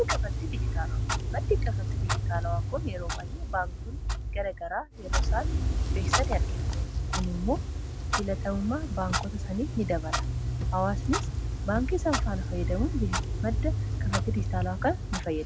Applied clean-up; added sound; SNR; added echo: none; Clock; -4 dB; none.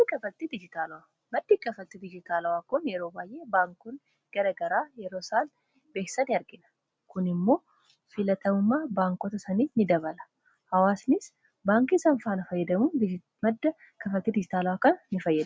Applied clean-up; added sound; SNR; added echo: none; none; none; none.